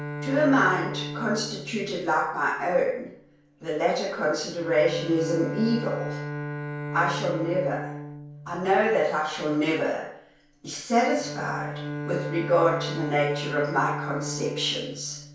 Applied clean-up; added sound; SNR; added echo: none; Bowed string instrument; 9 dB; reverberation time 0.5 s.